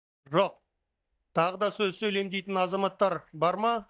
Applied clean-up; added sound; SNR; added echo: neural mask model DeepFilterNet 3.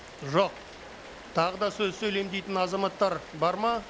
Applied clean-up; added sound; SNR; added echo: none; Rain; 16 dB; none.